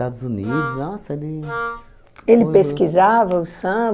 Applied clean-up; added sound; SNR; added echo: none; Wind instrument, woodwind instrument; 11 dB; none.